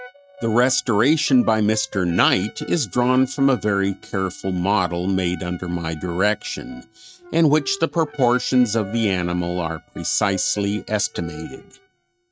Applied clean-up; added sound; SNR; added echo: neural mask model RNNoise.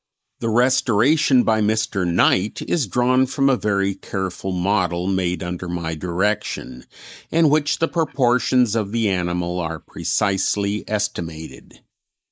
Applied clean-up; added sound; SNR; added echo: neural mask model Resemble Enhance denoiser.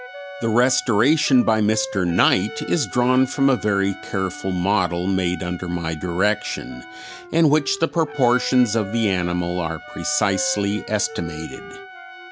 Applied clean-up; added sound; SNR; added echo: none; Wind instrument, woodwind instrument + Trumpet; 15 dB; none.